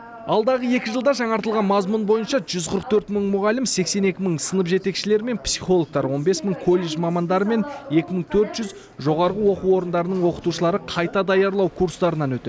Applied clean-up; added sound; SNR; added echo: none; none; none; none.